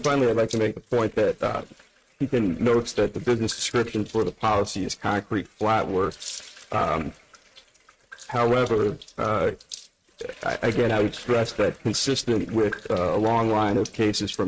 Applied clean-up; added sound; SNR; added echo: neural mask model RNNoise.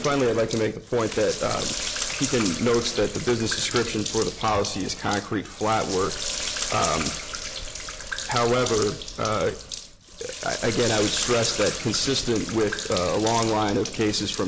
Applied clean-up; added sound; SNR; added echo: none; Sink (filling or washing); 7 dB; none.